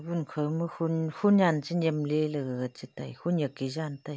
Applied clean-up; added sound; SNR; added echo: none; none; none; none.